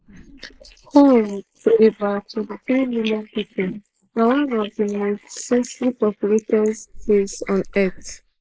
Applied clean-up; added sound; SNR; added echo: neural mask model Resemble Enhance denoiser.